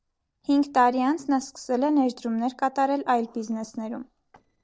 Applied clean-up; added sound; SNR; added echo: neural separator model SepFormer DNS4.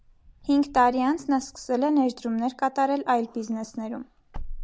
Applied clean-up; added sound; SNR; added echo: none; Wind / Car; 16 dB; none.